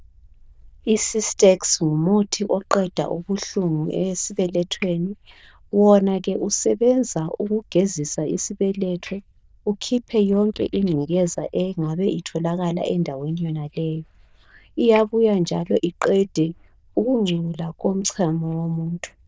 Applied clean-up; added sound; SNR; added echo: neural diffusion model UNIVERSE++.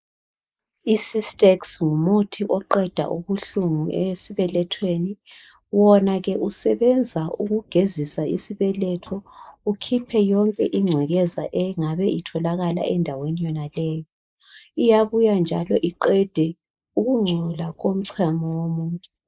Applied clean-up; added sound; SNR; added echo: neural mask model Resemble Enhance denoiser.